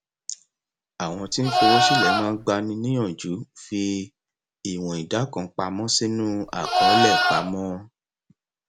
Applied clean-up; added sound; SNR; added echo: none; Livestock, farm animals, working animals; -5 dB; none.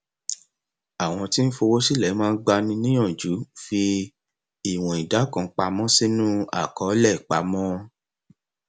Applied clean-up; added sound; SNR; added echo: none; none; none; none.